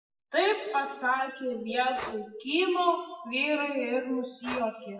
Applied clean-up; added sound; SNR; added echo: classical method WPE with log-MMSE.